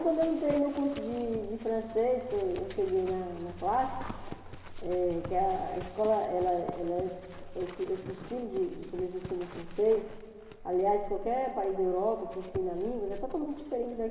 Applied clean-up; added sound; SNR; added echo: none; Livestock, farm animals, working animals; 12 dB; reverberation time 1.8 s.